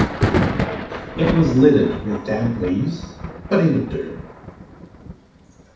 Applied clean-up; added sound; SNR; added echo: none; Thunder; 4 dB; reverberation time 0.6 s.